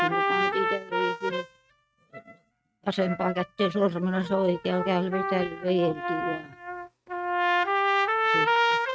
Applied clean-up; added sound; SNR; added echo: neural mask model RNNoise.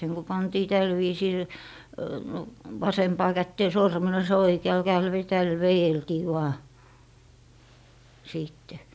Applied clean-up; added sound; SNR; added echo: none; none; none; none.